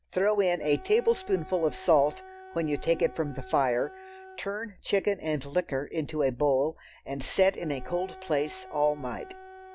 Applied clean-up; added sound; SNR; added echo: none; Wind instrument, woodwind instrument; 19 dB; none.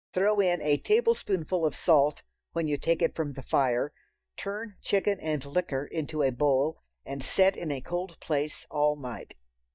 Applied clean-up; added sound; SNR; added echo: neural mask model DeepFilterNet 3.